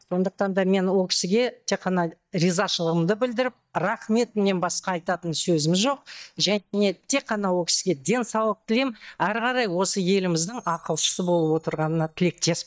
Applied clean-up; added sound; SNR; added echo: neural mask model DeepFilterNet 3.